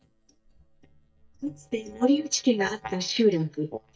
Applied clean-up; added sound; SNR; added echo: neural mask model DeepFilterNet 3.